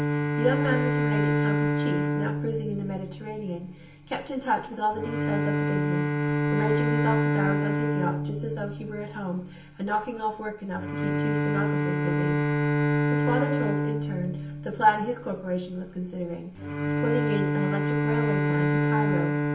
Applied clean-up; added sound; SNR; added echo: none; Bowed string instrument; -5 dB; reverberation time 0.6 s.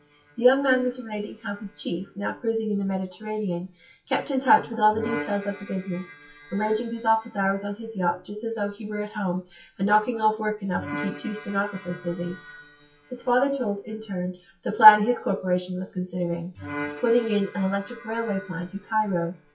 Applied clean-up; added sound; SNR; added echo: classical method WPE with log-MMSE.